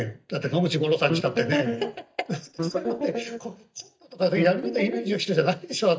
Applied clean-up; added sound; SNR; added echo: neural mask model DeepFilterNet 3.